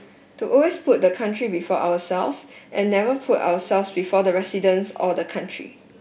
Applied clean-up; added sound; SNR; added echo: none; none; none; none.